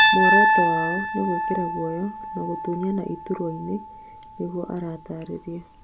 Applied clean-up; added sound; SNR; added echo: none; Piano; -4 dB; none.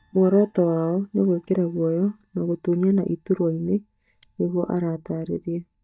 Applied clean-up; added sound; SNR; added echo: neural mask model DeepFilterNet 3.